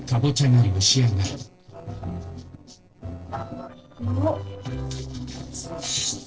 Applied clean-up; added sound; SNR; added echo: neural separator model SepFormer DNS4.